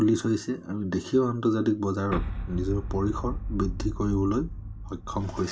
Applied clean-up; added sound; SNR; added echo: none; Boom; 6 dB; reverberation time 0.2 s.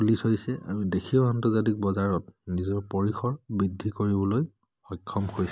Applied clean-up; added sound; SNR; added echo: none; none; none; none.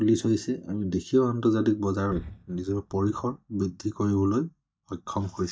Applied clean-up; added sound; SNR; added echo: neural mask model DeepFilterNet 3.